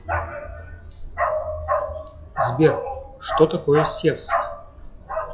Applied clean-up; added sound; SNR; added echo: classical method log-MMSE.